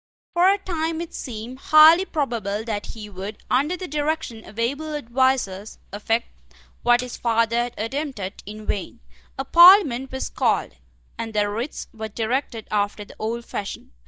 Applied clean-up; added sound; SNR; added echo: neural mask model DeepFilterNet 3.